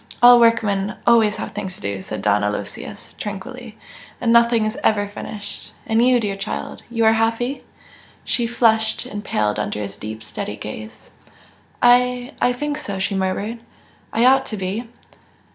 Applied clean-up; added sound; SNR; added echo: none; none; none; none.